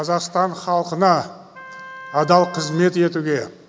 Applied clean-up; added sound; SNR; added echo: none; Wind instrument, woodwind instrument; 19 dB; none.